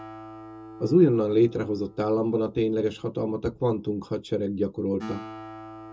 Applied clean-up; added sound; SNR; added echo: none; Acoustic guitar; 18 dB; reverberation time 0.2 s.